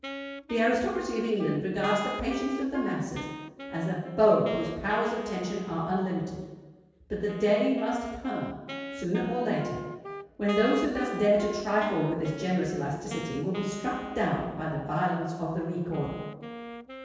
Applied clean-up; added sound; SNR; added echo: none; Wind instrument, woodwind instrument; 11 dB; reverberation time 1.2 s.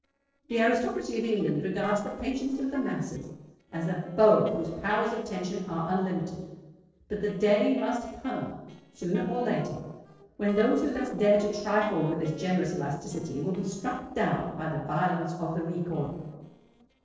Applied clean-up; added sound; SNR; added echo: neural separator model SepFormer DNS4.